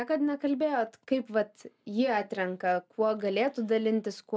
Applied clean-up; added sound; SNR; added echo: none; none; none; none.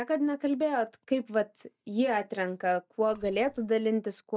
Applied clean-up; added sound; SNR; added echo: neural mask model DeepFilterNet 3.